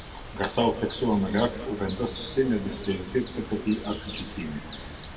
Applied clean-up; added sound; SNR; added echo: none; Bird; 8 dB; reverberation time 1.6 s.